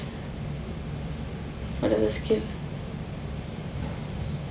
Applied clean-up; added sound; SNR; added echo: none; none; none; none.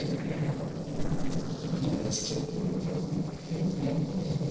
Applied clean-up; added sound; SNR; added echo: neural separator model SepFormer DNS4.